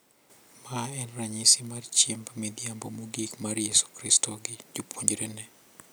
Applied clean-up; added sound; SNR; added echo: none; none; none; none.